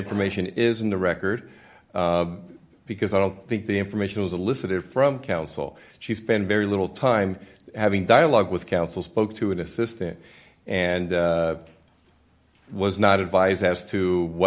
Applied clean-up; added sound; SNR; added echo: none; none; none; none.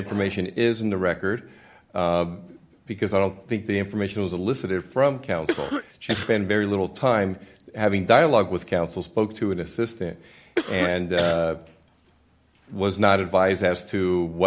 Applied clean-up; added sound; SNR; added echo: none; Cough; 5 dB; none.